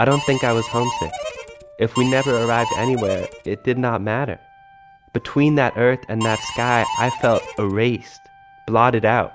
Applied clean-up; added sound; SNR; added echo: none; Harmonica; 8 dB; none.